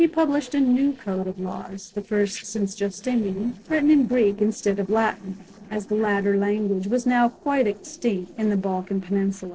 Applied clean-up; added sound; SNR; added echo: neural separator model SepFormer DNS4.